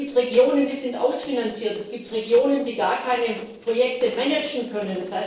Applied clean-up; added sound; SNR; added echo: neural separator model SepFormer DNS4.